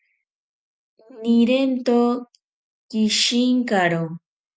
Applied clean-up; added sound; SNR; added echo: none; none; none; none.